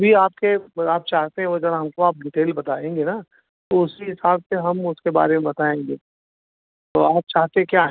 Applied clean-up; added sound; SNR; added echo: none; none; none; none.